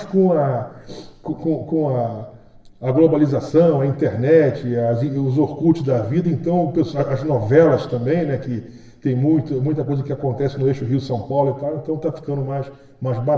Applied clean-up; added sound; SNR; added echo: none; none; none; reverberation time 1.0 s.